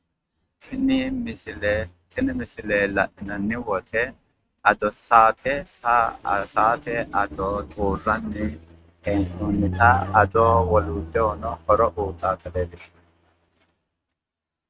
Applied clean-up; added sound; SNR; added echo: neural mask model RNNoise.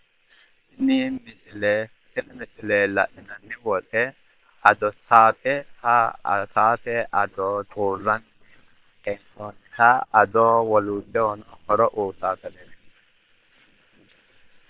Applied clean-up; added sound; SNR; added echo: neural separator model SepFormer WHAM!.